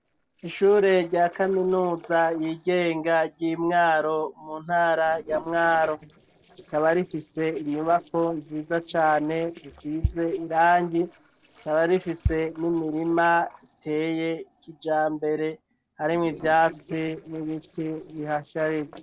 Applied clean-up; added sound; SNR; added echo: neural separator model SepFormer DNS4.